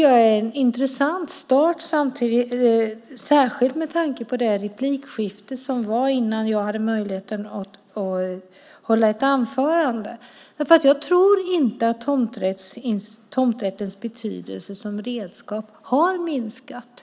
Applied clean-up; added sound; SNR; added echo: none; none; none; none.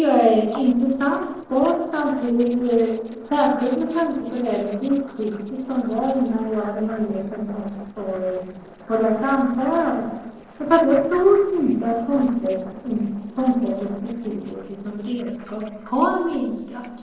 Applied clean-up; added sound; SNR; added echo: neural separator model SepFormer DNS4.